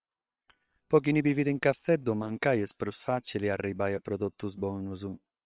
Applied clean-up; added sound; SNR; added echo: neural separator model SepFormer WHAM!.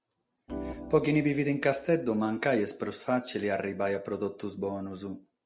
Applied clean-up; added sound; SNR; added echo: none; Organ; 13 dB; none.